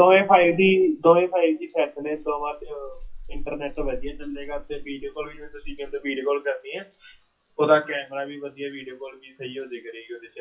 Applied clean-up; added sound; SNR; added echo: classical method WPE with log-MMSE.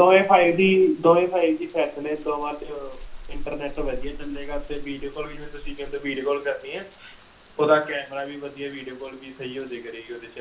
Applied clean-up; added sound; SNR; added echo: none; Rain; 13 dB; reverberation time 0.3 s.